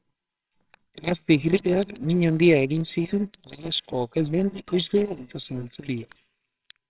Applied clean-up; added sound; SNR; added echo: neural separator model SepFormer WHAMR!.